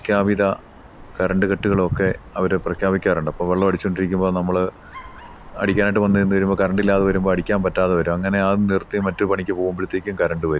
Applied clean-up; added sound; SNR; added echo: none; Dog; 19 dB; none.